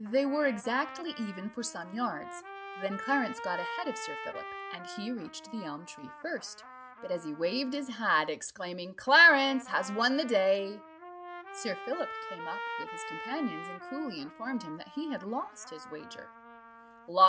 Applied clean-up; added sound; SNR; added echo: none; Trumpet; 12 dB; none.